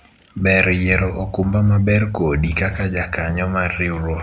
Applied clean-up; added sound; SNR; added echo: none; Run; 16 dB; none.